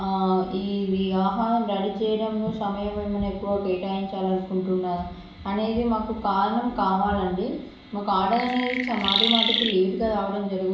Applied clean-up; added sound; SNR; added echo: none; Chirp, tweet; 1 dB; reverberation time 0.6 s.